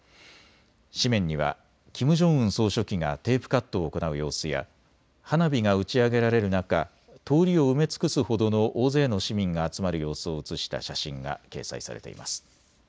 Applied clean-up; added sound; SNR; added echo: none; none; none; none.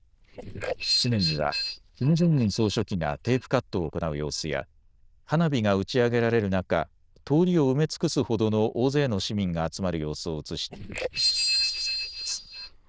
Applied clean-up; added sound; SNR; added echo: neural diffusion model UNIVERSE++.